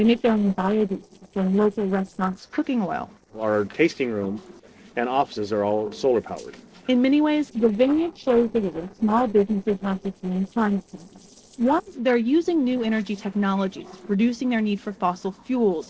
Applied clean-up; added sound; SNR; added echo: neural separator model SepFormer DNS4.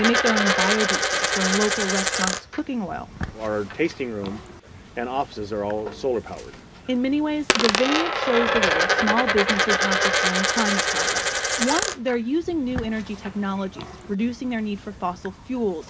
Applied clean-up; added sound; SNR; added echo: none; Coin (dropping); -1 dB; reverberation time 0.3 s.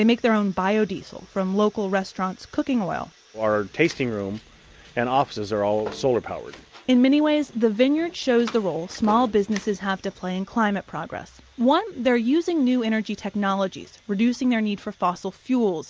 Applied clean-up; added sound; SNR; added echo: none; none; none; none.